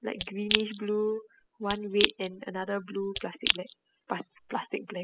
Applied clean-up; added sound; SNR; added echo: classical method spectral subtraction.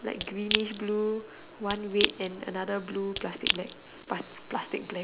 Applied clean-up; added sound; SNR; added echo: none; Crack / Crushing; 2 dB; none.